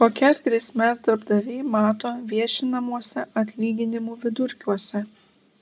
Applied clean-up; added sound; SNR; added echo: none; none; none; none.